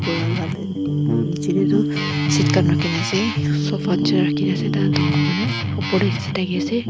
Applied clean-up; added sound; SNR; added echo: none; Organ + Guitar; -4 dB; none.